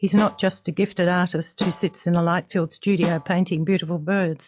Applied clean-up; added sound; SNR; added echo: classical method log-MMSE.